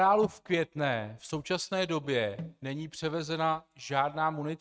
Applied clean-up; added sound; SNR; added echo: neural mask model RNNoise.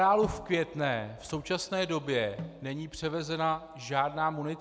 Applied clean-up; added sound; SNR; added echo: none; Snare drum; 18 dB; none.